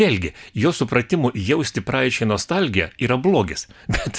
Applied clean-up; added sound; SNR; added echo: none; none; none; none.